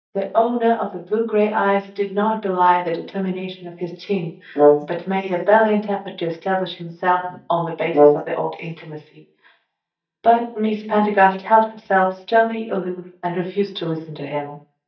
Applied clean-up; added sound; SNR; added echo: neural mask model DeepFilterNet 3.